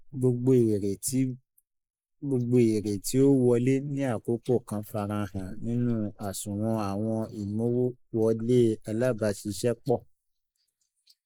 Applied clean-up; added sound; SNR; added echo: neural mask model Resemble Enhance denoiser.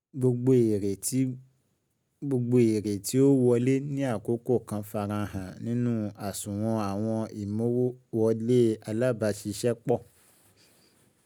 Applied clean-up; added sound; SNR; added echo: none; none; none; none.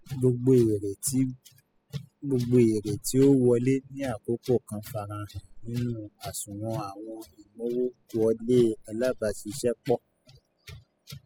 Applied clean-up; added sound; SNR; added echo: classical method spectral subtraction.